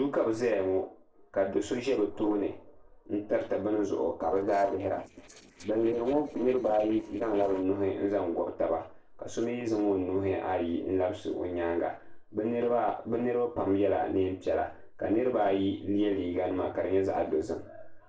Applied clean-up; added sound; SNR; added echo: neural separator model SepFormer DNS4.